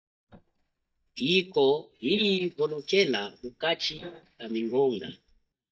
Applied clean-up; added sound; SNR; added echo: neural mask model DeepFilterNet 3.